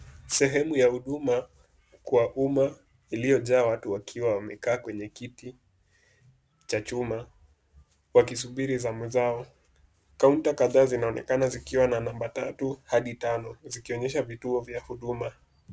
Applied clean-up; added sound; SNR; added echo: none; none; none; none.